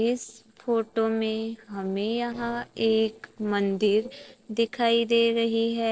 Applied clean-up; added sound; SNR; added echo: neural separator model SepFormer DNS4.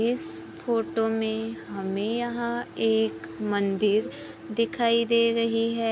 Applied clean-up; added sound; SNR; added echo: none; none; none; none.